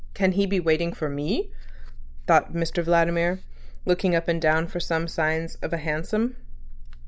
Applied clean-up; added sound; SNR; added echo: none; none; none; none.